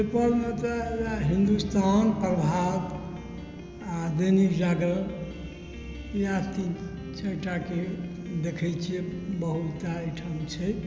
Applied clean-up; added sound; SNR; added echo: none; Piano; 17 dB; none.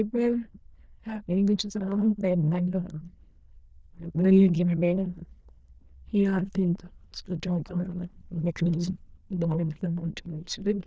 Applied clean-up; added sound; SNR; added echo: neural diffusion model UNIVERSE++.